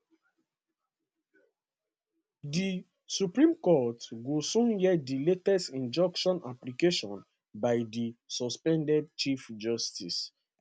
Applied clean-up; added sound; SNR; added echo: none; none; none; none.